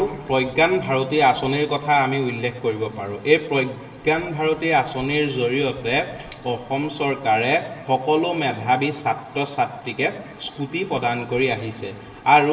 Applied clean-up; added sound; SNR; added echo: none; none; none; reverberation time 2.1 s.